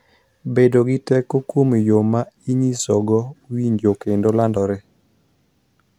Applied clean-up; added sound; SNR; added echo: none; none; none; none.